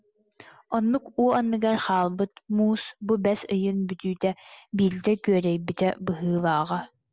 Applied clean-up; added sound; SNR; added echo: none; none; none; none.